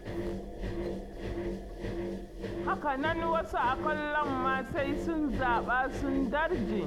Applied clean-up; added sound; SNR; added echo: none; Engine; 3 dB; none.